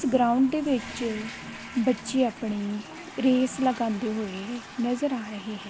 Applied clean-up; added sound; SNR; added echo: none; Toilet flush; 16 dB; none.